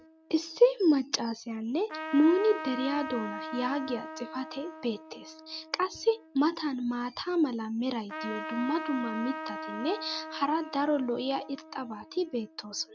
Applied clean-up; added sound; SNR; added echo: none; Trumpet; 11 dB; none.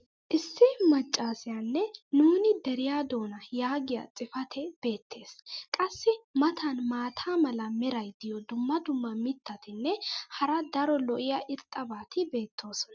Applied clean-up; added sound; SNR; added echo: none; none; none; none.